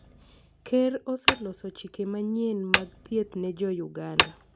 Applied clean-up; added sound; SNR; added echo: none; Hammer; 1 dB; none.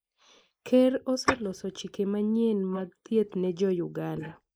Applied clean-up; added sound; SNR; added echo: neural mask model Resemble Enhance denoiser.